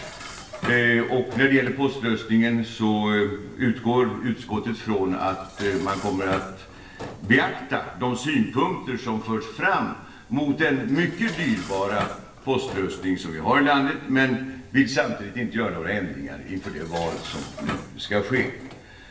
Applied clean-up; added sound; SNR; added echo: none; Dishes, pots, and pans; 16 dB; reverberation time 0.9 s.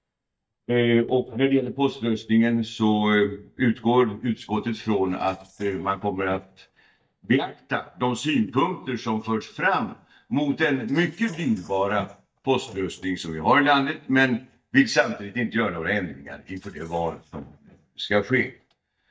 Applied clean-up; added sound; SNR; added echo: neural mask model DeepFilterNet 3.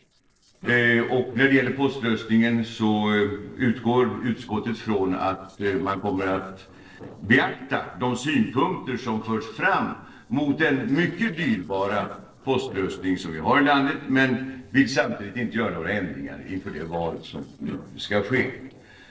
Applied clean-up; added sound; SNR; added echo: neural separator model SepFormer DNS4.